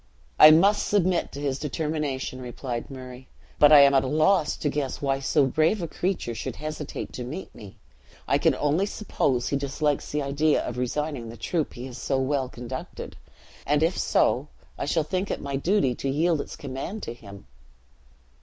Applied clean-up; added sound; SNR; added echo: none; none; none; none.